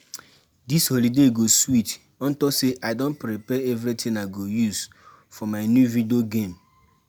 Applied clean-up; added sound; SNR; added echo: none; none; none; none.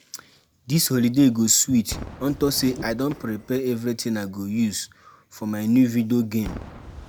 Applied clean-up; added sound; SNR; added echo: none; Whoosh, swoosh, swish / Fireworks; 18 dB; none.